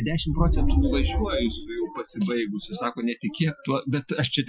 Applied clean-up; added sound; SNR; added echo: classical method Wiener filter.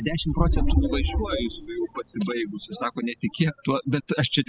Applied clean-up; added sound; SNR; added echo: classical method spectral subtraction.